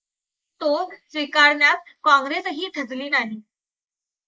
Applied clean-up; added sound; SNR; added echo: neural mask model Resemble Enhance denoiser.